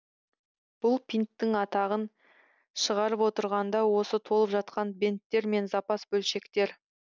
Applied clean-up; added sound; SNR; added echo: none; none; none; none.